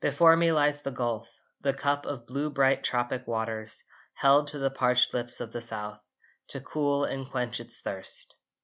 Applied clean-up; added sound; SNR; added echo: none; none; none; none.